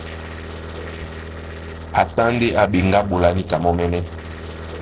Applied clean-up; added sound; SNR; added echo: neural separator model SepFormer DNS4.